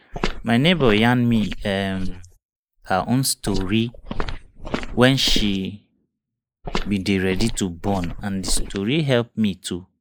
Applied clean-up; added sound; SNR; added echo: neural mask model Resemble Enhance denoiser.